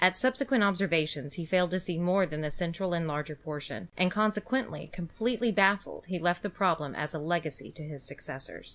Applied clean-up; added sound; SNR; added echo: none; none; none; none.